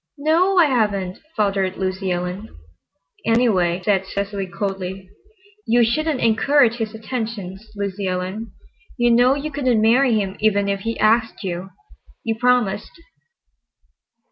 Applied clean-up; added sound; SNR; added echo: none; none; none; none.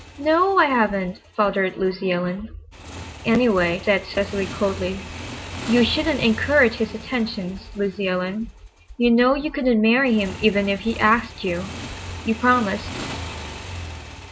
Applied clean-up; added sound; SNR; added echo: none; Motorcycle / Engine; 14 dB; none.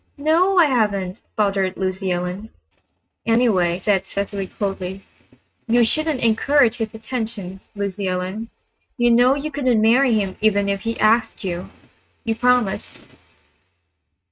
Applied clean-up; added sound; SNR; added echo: neural mask model RNNoise.